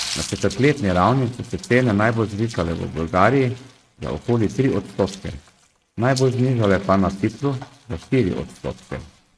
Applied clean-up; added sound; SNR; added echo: neural mask model RNNoise.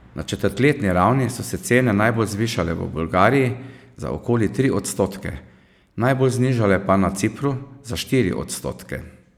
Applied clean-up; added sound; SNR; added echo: none; none; none; none.